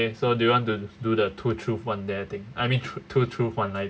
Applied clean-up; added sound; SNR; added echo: none; none; none; none.